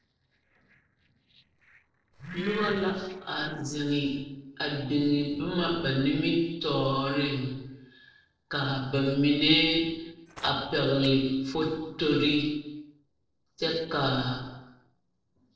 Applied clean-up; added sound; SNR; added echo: neural separator model SepFormer DNS4.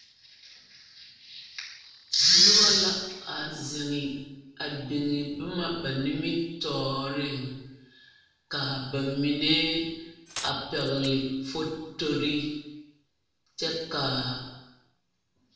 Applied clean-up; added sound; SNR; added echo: none; Glass; 13 dB; reverberation time 0.9 s.